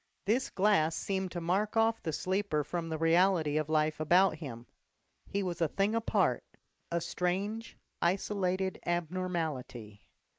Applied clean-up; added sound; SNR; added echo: neural mask model Resemble Enhance denoiser.